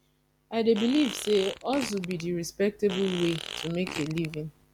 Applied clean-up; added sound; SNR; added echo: none; Fart; 11 dB; none.